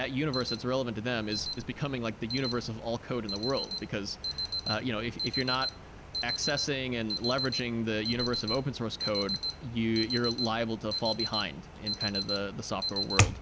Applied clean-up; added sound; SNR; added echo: none; Alarm; 3 dB; none.